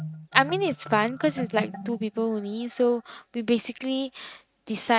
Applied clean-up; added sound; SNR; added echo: neural mask model RNNoise.